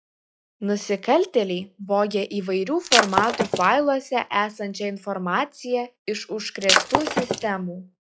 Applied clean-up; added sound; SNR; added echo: classical method log-MMSE.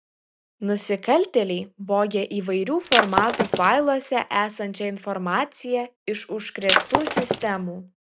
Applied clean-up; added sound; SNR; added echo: none; Shatter; -2 dB; none.